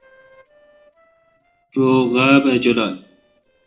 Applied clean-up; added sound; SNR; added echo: neural separator model SepFormer DNS4.